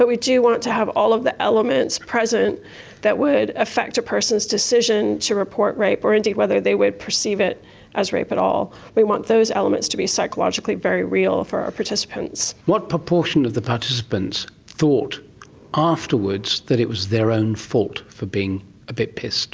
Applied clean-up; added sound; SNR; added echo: none; none; none; none.